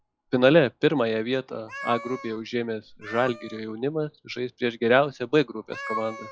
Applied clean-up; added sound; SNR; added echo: classical method log-MMSE.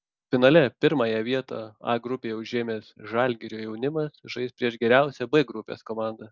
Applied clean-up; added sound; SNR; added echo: none; none; none; none.